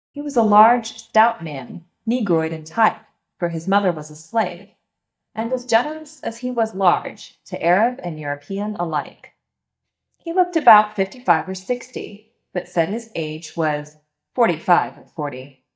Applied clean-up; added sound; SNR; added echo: neural mask model DeepFilterNet 3.